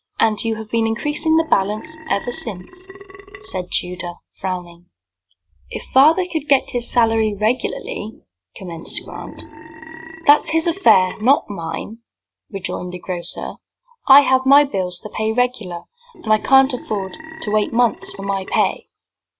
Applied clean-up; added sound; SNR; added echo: none; Burping, eructation; 17 dB; none.